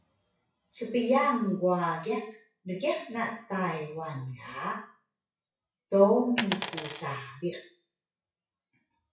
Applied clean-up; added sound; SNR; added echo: classical method WPE with log-MMSE.